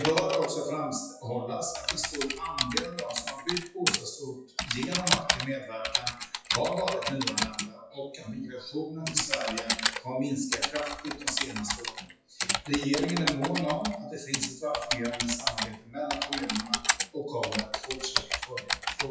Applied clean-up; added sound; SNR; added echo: classical method WPE with log-MMSE.